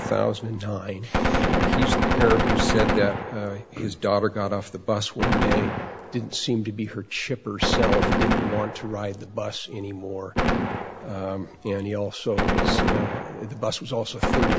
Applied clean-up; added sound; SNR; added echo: none; Gunshot, gunfire; -2 dB; none.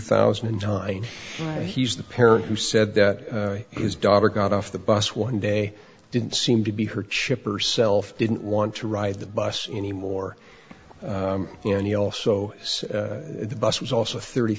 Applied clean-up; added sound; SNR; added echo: none; none; none; none.